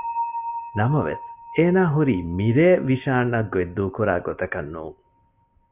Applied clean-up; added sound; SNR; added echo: none; Bell; 13 dB; none.